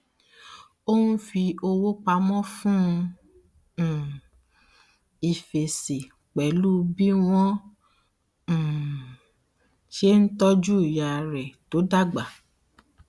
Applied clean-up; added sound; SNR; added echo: none; none; none; none.